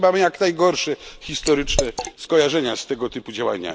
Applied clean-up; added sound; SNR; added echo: none; Liquid; 11 dB; none.